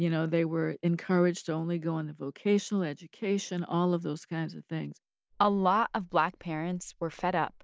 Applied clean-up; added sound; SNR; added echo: none; none; none; none.